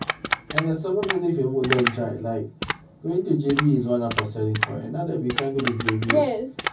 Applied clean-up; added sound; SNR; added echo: none; Typing; 1 dB; reverberation time 0.4 s.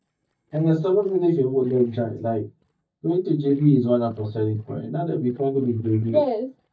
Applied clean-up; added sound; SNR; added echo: neural mask model DeepFilterNet 3.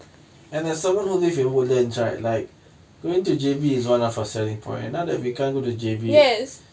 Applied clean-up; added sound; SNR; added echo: none; none; none; none.